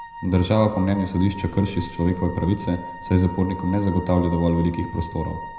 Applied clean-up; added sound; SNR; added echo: none; Wind instrument, woodwind instrument; 14 dB; reverberation time 0.7 s.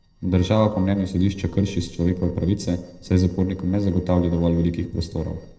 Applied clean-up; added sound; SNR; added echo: neural separator model SepFormer DNS4.